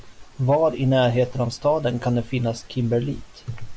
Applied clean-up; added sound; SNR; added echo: none; none; none; none.